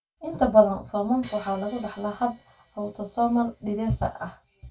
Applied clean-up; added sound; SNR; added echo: none; Crash cymbal; 18 dB; reverberation time 0.1 s.